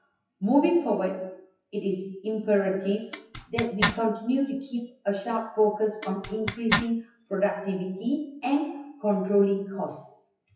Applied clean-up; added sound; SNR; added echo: classical method WPE with log-MMSE.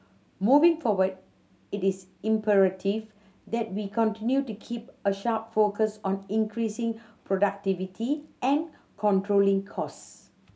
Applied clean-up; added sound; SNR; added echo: none; none; none; none.